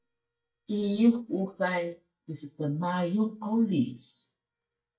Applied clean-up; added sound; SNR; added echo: neural mask model DeepFilterNet 3.